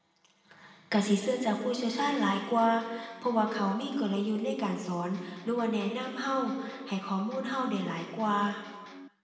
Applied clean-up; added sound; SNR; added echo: none; Electric guitar; 18 dB; reverberation time 1.2 s.